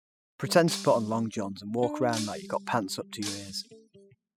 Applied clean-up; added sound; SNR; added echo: classical method spectral subtraction.